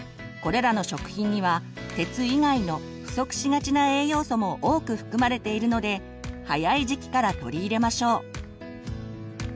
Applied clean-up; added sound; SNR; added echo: none; none; none; none.